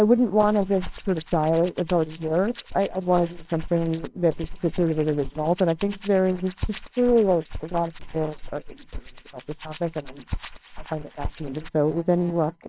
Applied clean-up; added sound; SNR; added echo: neural separator model SepFormer WHAMR!.